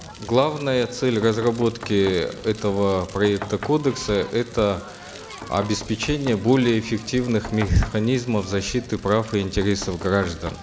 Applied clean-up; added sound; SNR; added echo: none; Crackle + Knock; 16 dB; none.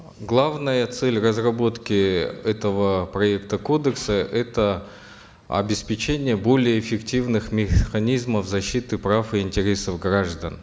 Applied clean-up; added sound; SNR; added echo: none; none; none; none.